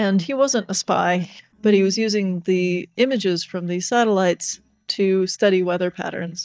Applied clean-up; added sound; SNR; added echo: neural mask model DeepFilterNet 3.